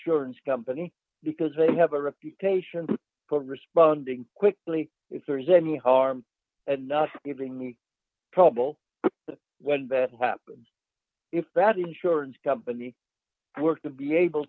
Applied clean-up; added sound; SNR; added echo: none; none; none; none.